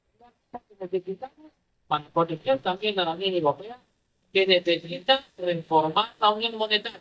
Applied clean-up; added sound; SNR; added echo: neural mask model DeepFilterNet 3.